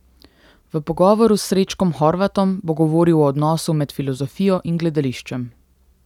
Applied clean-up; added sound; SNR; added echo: none; none; none; none.